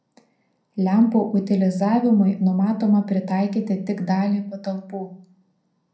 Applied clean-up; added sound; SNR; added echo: none; none; none; reverberation time 0.6 s.